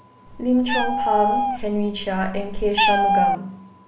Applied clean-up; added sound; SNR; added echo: none; Meow; -2 dB; none.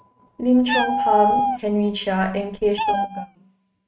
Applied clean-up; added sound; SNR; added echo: neural mask model RNNoise.